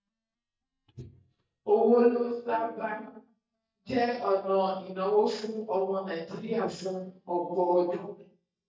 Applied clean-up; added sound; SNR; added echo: neural mask model DeepFilterNet 3.